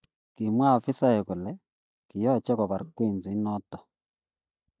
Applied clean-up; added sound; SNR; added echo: neural mask model DeepFilterNet 3.